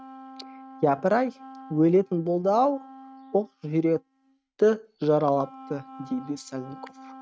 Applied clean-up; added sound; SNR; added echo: neural mask model RNNoise.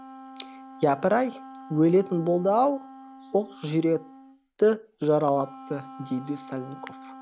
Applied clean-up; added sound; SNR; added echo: none; Wind instrument, woodwind instrument; 18 dB; none.